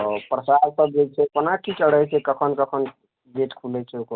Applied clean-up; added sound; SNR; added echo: none; none; none; none.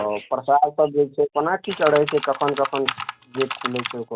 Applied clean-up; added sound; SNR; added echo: none; Computer keyboard; 7 dB; none.